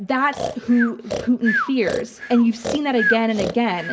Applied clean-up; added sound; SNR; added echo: none; Breathing; 6 dB; reverberation time 1.4 s.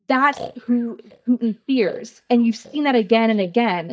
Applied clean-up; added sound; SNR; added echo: neural mask model DeepFilterNet 3.